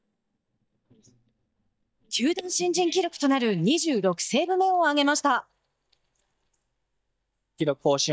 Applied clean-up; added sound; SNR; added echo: neural mask model DeepFilterNet 3.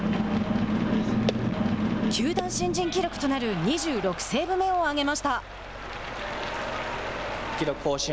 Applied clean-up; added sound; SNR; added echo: none; Mechanical fan; 17 dB; none.